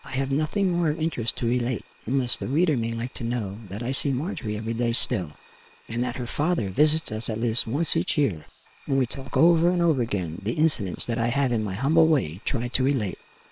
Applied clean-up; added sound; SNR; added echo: neural separator model SepFormer WHAM!.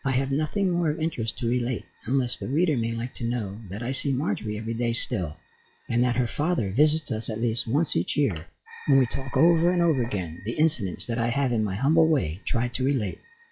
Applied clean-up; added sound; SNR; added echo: classical method log-MMSE.